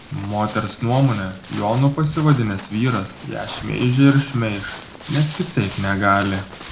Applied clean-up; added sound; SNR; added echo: none; Walk, footsteps; 12 dB; reverberation time 0.3 s.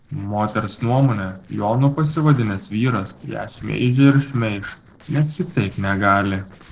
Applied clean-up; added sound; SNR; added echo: neural separator model SepFormer DNS4.